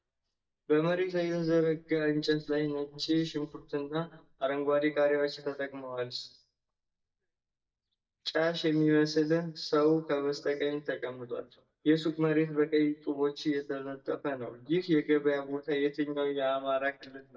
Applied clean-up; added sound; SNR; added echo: neural mask model DeepFilterNet 3.